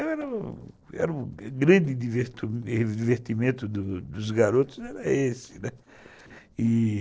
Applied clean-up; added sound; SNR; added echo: neural separator model SepFormer DNS4.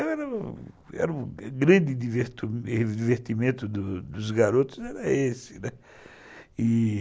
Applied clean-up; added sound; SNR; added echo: none; none; none; none.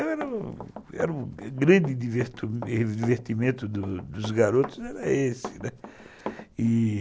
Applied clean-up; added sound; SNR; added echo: none; Run; 16 dB; none.